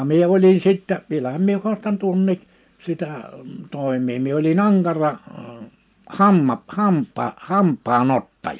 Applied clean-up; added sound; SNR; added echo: none; none; none; none.